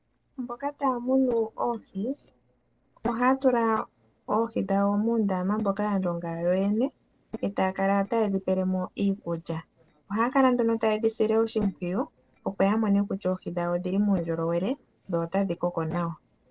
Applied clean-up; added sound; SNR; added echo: neural separator model SepFormer DNS4.